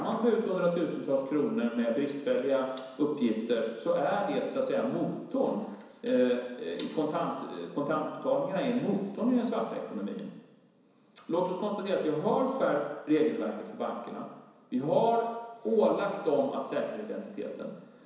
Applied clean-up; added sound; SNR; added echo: none; none; none; reverberation time 1.0 s.